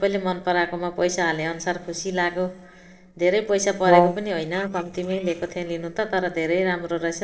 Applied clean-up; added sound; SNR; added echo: neural separator model SepFormer DNS4.